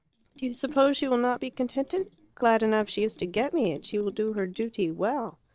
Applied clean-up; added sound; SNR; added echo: neural separator model SepFormer DNS4.